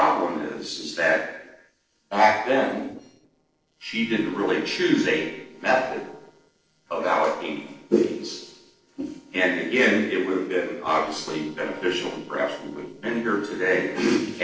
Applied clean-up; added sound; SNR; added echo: neural separator model SepFormer DNS4.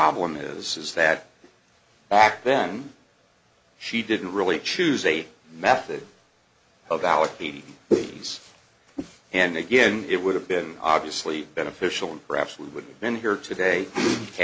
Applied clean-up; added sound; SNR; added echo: none; none; none; none.